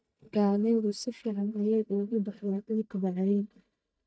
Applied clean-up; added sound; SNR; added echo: neural mask model DeepFilterNet 3.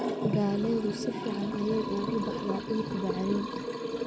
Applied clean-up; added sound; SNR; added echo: none; Liquid; 1 dB; none.